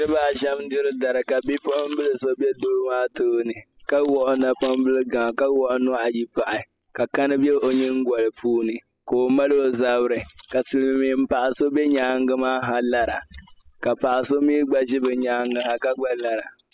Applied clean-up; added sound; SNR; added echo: classical method spectral subtraction.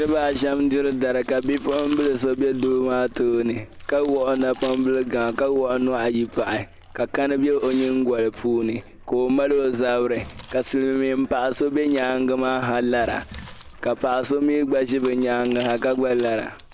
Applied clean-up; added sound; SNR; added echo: none; Chewing, mastication + Fireworks; 20 dB; none.